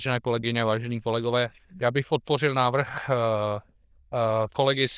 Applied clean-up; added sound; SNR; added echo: neural diffusion model UNIVERSE++.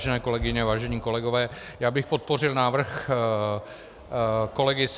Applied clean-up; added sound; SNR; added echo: none; none; none; none.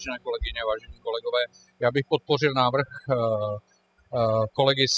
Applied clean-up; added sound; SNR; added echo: classical method spectral subtraction.